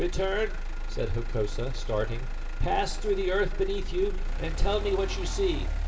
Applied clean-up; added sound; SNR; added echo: none; Motor vehicle (road); 0 dB; reverberation time 0.8 s.